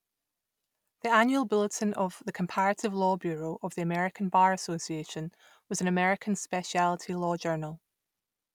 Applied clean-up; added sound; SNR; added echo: none; none; none; none.